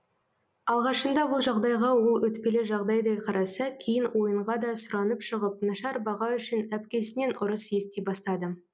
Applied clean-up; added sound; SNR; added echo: none; none; none; none.